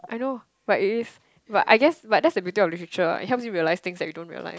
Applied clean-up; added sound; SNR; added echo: none; none; none; none.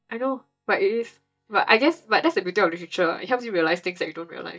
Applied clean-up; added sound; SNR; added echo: neural mask model DeepFilterNet 3.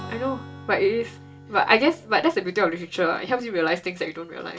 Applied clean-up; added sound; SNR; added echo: none; Strum; 19 dB; reverberation time 0.2 s.